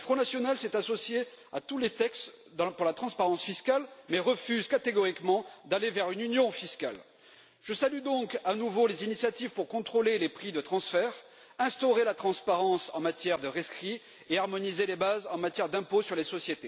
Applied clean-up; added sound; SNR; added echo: none; none; none; none.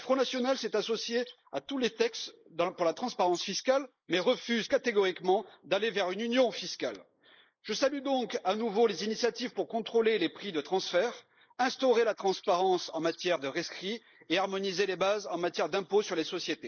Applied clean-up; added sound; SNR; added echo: neural mask model Resemble Enhance denoiser.